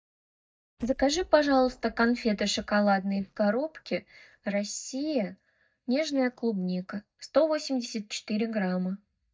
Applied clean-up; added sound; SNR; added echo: neural mask model DeepFilterNet 3.